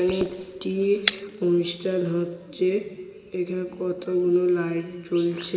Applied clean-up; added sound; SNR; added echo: none; Shatter; 12 dB; reverberation time 1.6 s.